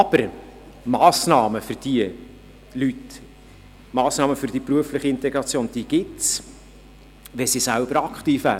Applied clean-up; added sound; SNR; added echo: none; none; none; none.